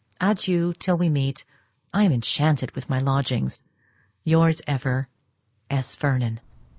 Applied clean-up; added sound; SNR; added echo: neural mask model Resemble Enhance denoiser.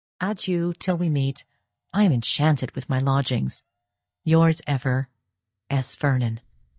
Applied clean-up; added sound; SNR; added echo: neural mask model DeepFilterNet 3.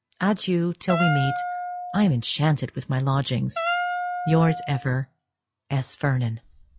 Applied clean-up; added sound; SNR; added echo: classical method log-MMSE.